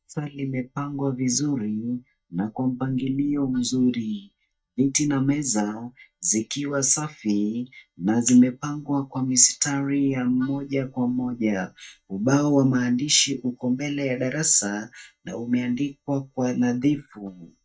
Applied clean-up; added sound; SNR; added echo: neural mask model DeepFilterNet 3.